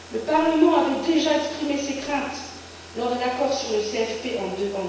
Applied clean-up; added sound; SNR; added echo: none; Car; 19 dB; reverberation time 0.9 s.